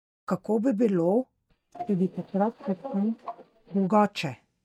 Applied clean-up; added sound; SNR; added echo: neural mask model DeepFilterNet 3.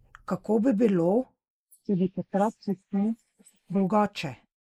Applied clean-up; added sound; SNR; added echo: neural mask model Resemble Enhance denoiser.